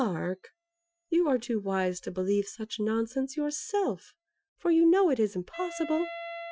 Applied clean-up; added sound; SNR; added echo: classical method Wiener filter.